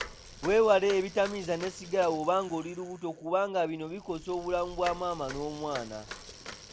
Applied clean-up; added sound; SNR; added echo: none; Bicycle; 15 dB; none.